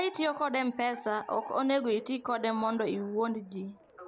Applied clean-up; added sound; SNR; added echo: none; Alarm; 19 dB; none.